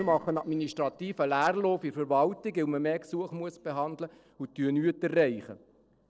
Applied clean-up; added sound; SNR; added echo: neural separator model SepFormer DNS4.